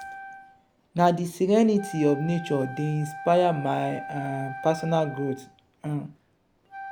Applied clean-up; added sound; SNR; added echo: none; Wind instrument, woodwind instrument; 14 dB; none.